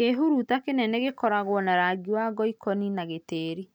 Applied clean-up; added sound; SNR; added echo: none; none; none; none.